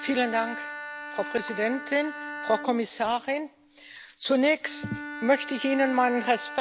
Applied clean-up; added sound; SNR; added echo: none; Bowed string instrument; 11 dB; none.